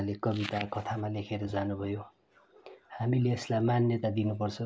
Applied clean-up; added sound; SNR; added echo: none; none; none; none.